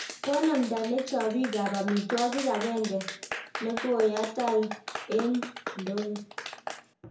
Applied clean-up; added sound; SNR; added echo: none; Clapping; 9 dB; reverberation time 0.6 s.